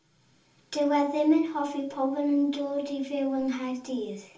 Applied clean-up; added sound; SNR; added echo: none; none; none; reverberation time 0.3 s.